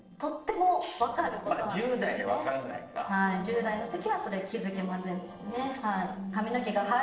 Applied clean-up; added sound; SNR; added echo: neural separator model SepFormer DNS4.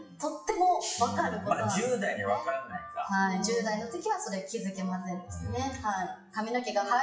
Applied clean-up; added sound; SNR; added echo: classical method WPE with log-MMSE.